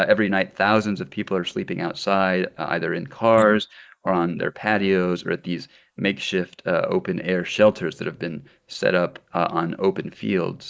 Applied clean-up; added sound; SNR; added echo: neural mask model Resemble Enhance denoiser.